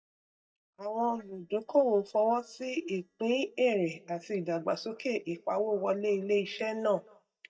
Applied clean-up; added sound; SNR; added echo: neural mask model DeepFilterNet 3.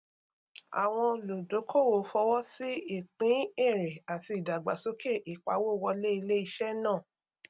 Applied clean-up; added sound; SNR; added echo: none; none; none; none.